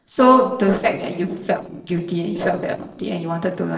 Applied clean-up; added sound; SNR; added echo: neural separator model SepFormer DNS4.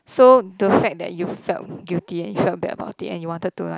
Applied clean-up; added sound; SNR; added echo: none; none; none; none.